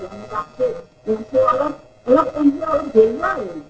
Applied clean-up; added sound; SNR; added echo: neural separator model SepFormer DNS4.